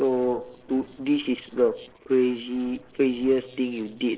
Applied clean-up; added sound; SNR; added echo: neural separator model SepFormer DNS4.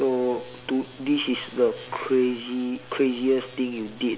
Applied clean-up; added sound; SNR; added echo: none; none; none; none.